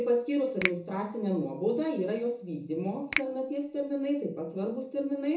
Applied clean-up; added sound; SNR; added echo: none; Finger snapping; 9 dB; reverberation time 0.7 s.